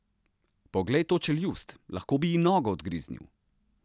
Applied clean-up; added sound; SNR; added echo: none; none; none; none.